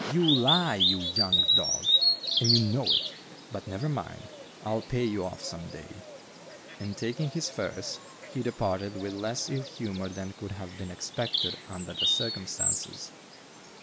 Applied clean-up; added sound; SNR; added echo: none; Bird vocalization, bird call, bird song; -1 dB; none.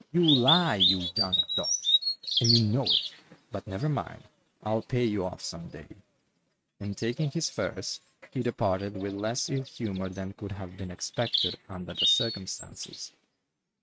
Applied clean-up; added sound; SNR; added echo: neural mask model RNNoise.